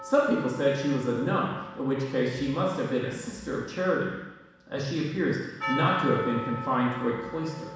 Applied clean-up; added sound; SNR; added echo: none; Percussion; 12 dB; reverberation time 1.1 s.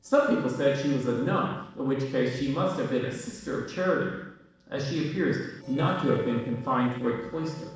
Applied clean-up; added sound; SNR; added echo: neural separator model SepFormer DNS4.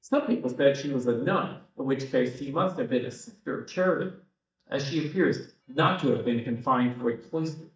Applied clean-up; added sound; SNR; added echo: neural mask model DeepFilterNet 3.